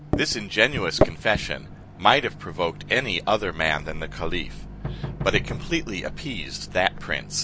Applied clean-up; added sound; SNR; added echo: none; Knock + Microwave oven; 6 dB; none.